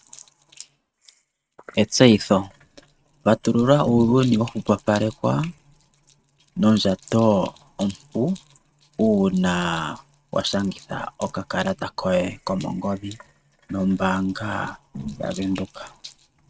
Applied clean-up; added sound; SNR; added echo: neural mask model RNNoise.